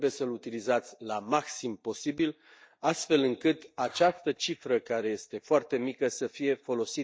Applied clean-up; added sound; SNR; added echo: neural mask model DeepFilterNet 3.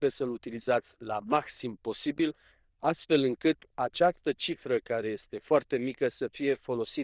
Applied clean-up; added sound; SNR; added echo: neural diffusion model UNIVERSE++.